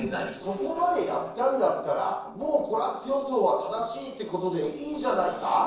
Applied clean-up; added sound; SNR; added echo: neural separator model SepFormer DNS4.